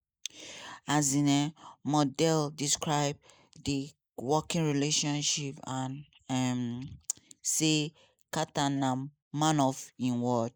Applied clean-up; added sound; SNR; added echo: neural mask model Resemble Enhance denoiser.